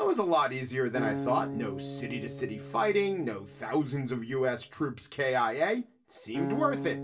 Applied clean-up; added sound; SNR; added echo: none; Acoustic guitar; 9 dB; reverberation time 0.2 s.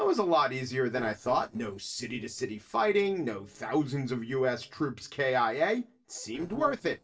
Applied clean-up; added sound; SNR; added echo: neural separator model SepFormer DNS4.